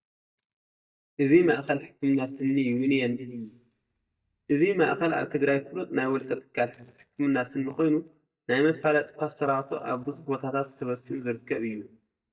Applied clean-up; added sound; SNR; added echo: neural mask model DeepFilterNet 3.